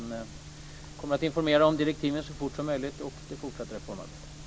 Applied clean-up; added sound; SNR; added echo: none; none; none; none.